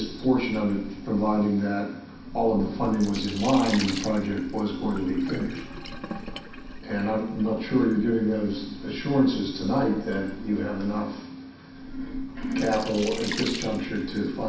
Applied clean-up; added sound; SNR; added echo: none; Sink (filling or washing); 12 dB; reverberation time 0.6 s.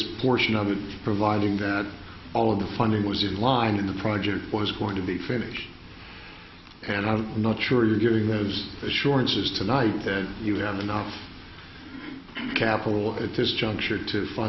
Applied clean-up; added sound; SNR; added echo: none; none; none; none.